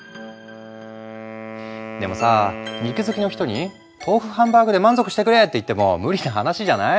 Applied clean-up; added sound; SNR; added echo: none; Wind instrument, woodwind instrument; 16 dB; none.